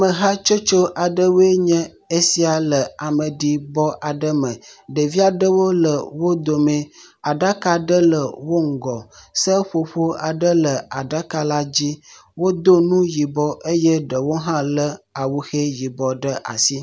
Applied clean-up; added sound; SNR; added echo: none; none; none; none.